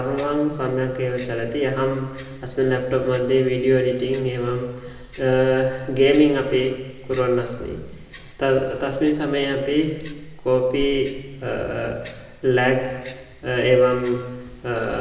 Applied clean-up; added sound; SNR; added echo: none; Tick-tock; 18 dB; reverberation time 1.3 s.